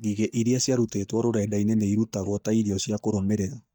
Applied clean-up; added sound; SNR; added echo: neural mask model DeepFilterNet 3.